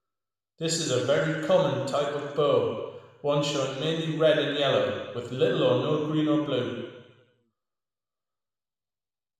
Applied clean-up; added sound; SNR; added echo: none; none; none; reverberation time 1.2 s.